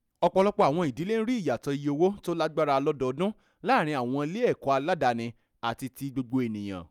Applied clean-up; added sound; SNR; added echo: none; none; none; none.